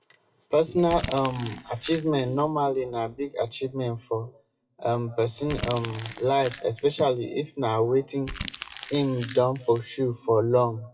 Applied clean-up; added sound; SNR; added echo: classical method WPE with log-MMSE.